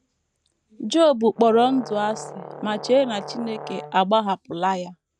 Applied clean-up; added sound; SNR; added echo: none; Brass instrument; 15 dB; none.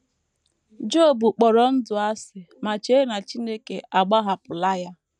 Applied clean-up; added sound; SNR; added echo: none; none; none; none.